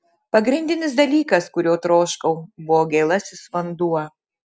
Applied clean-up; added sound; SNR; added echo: none; none; none; none.